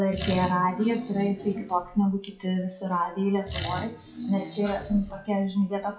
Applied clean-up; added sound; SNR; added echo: classical method log-MMSE.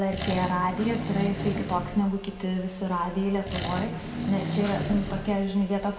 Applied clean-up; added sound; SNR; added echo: none; Accelerating, revving, vroom; 5 dB; none.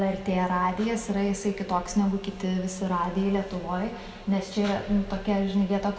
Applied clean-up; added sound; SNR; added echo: none; none; none; none.